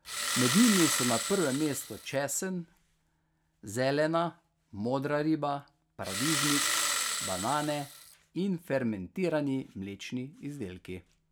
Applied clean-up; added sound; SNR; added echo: none; Engine starting; 1 dB; none.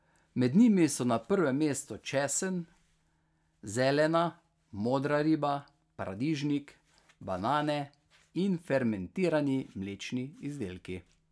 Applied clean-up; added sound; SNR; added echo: none; none; none; none.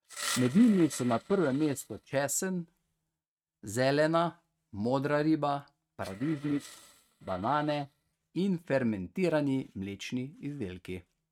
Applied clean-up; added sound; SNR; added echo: neural mask model RNNoise.